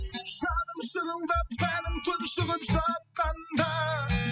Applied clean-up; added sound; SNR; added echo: classical method spectral subtraction.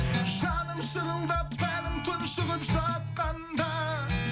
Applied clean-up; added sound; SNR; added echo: none; Drum kit; 8 dB; none.